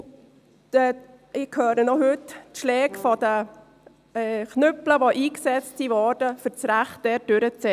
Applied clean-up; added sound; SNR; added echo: none; Brass instrument; 20 dB; none.